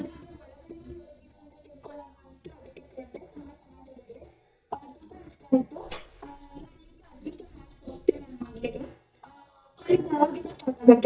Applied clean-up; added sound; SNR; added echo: neural mask model DeepFilterNet 3.